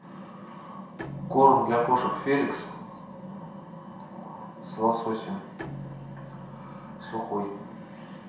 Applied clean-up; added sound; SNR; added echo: none; Bowed string instrument; 17 dB; reverberation time 0.7 s.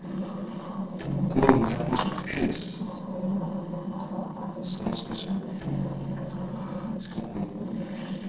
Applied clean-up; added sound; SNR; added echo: neural separator model SepFormer DNS4.